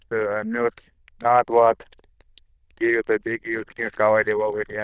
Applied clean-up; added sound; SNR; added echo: neural diffusion model UNIVERSE++.